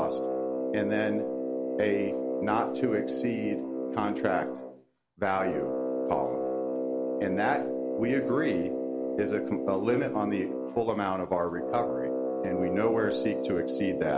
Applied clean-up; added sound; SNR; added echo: none; Brass instrument; 0 dB; none.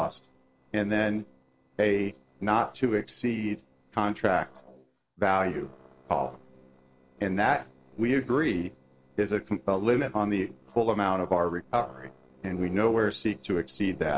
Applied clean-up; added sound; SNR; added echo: neural separator model SepFormer DNS4.